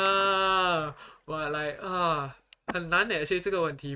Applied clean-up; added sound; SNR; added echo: neural mask model RNNoise.